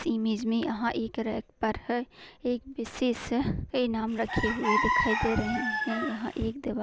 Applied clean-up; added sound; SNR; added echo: none; Chicken, rooster; 1 dB; none.